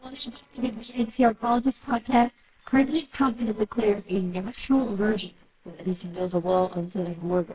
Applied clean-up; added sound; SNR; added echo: neural separator model SepFormer WHAMR!.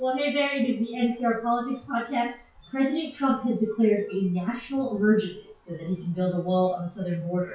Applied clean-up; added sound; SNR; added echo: classical method WPE with log-MMSE.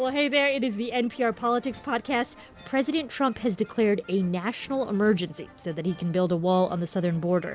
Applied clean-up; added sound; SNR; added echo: none; none; none; none.